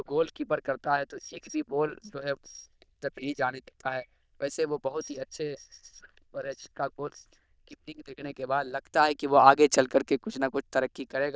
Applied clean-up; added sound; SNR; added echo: neural diffusion model UNIVERSE++.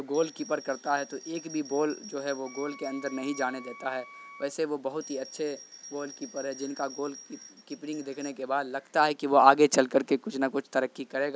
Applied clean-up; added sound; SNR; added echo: none; Bell + Wind instrument, woodwind instrument; 18 dB; none.